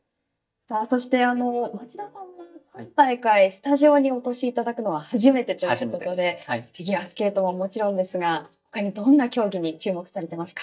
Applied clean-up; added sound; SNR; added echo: neural mask model DeepFilterNet 3.